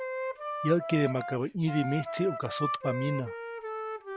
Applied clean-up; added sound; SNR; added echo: none; Wind instrument, woodwind instrument; 5 dB; none.